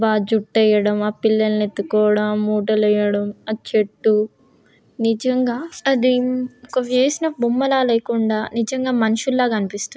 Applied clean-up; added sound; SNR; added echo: none; none; none; none.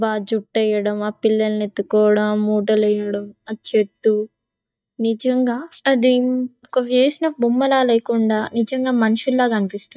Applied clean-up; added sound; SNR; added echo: neural mask model DeepFilterNet 3.